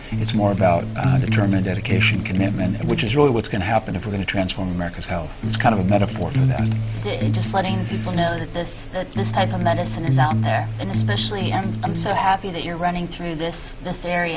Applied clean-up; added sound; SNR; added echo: none; Electric guitar; 1 dB; none.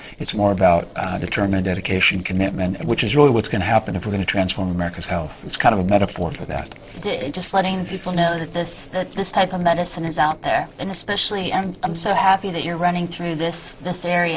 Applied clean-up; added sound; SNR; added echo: neural separator model SepFormer DNS4.